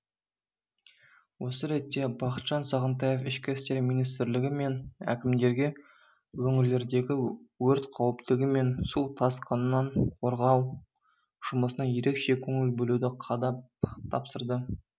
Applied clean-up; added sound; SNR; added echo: none; none; none; none.